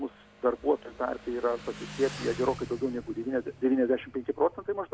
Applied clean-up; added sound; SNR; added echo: none; Motorcycle; 16 dB; none.